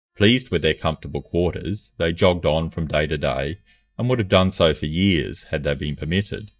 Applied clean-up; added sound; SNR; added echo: neural mask model DeepFilterNet 3.